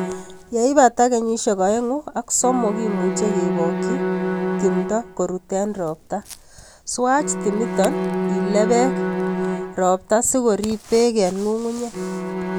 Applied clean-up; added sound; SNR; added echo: none; Bowed string instrument; 5 dB; none.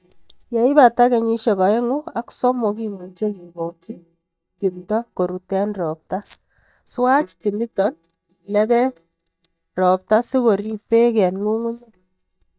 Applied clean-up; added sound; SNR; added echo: neural mask model DeepFilterNet 3.